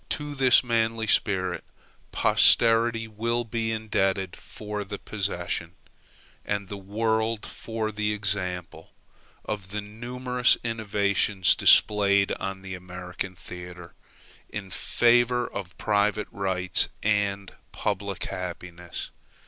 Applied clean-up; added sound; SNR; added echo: none; none; none; none.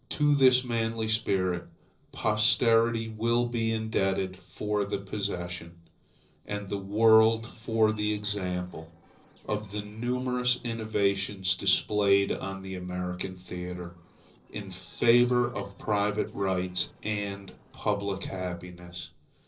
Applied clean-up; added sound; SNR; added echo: neural separator model SepFormer DNS4.